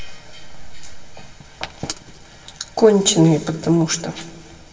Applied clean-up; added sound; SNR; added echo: none; none; none; reverberation time 1.9 s.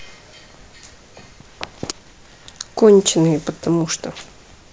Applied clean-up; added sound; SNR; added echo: none; none; none; none.